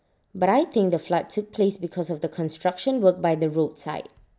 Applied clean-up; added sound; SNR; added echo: none; none; none; none.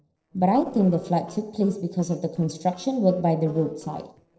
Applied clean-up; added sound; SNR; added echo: neural separator model SepFormer DNS4.